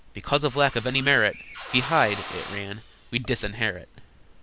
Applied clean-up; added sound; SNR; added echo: none; Drill; 12 dB; none.